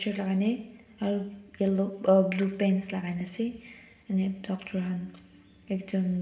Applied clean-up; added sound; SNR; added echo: none; none; none; reverberation time 1.8 s.